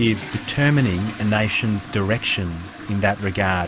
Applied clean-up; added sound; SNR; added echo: none; Fill (with liquid) / Toilet flush; 14 dB; none.